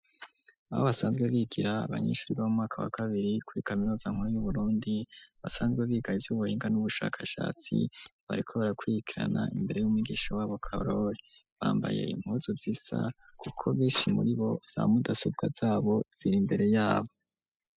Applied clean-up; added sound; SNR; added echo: classical method spectral subtraction.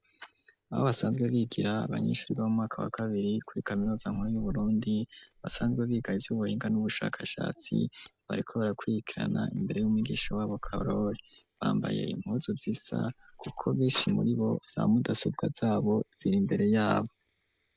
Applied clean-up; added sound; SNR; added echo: none; Chewing, mastication; 19 dB; none.